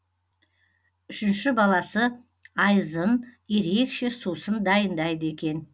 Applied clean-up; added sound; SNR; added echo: none; none; none; none.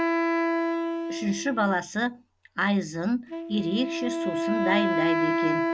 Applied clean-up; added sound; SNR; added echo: none; Wind instrument, woodwind instrument; -1 dB; none.